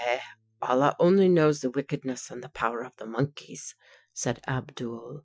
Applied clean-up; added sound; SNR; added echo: classical method Wiener filter.